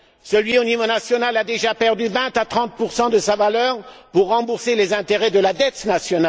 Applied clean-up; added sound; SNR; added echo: none; none; none; none.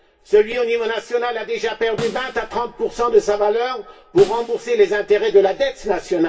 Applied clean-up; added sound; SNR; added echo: none; Snare drum; 19 dB; reverberation time 0.2 s.